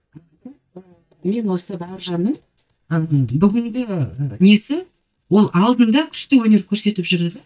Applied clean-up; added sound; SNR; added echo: neural mask model DeepFilterNet 3.